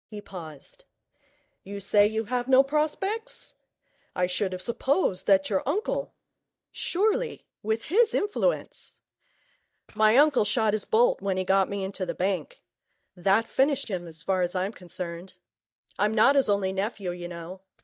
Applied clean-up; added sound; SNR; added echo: neural mask model DeepFilterNet 3.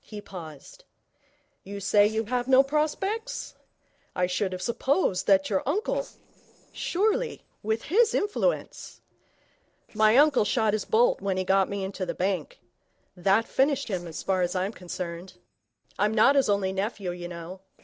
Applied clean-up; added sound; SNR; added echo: neural separator model SepFormer DNS4.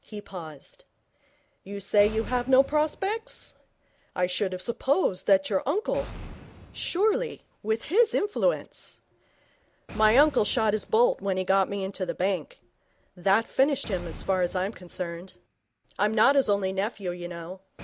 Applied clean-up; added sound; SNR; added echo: none; Boom; 19 dB; none.